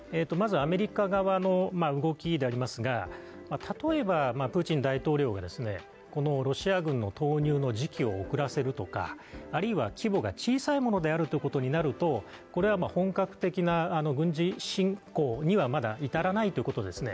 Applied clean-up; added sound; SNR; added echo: none; none; none; none.